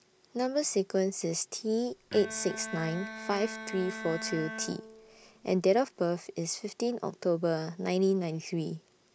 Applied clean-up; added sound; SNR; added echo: none; Bowed string instrument; 10 dB; none.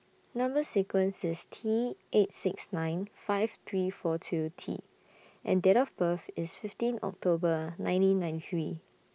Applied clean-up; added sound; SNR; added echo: none; none; none; none.